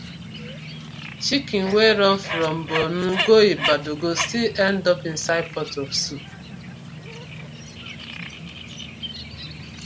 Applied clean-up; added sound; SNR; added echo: none; Bird; 9 dB; none.